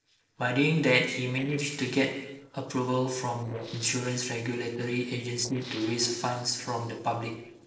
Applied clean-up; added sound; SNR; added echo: neural separator model SepFormer DNS4.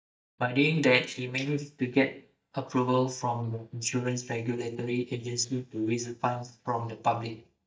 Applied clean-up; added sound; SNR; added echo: neural mask model DeepFilterNet 3.